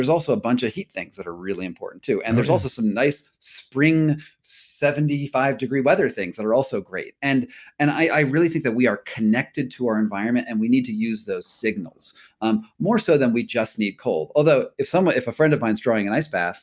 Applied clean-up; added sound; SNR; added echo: none; none; none; none.